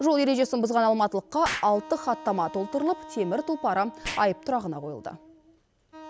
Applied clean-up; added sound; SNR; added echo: none; Explosion + Wind instrument, woodwind instrument; 15 dB; none.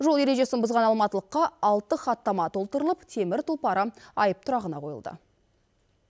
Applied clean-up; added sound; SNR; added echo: none; none; none; none.